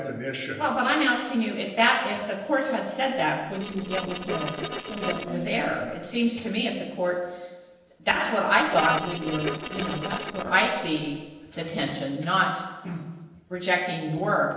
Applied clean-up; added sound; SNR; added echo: neural separator model SepFormer DNS4.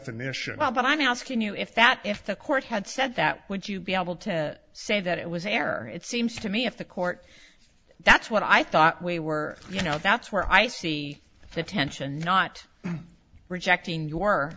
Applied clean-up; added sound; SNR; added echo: none; none; none; none.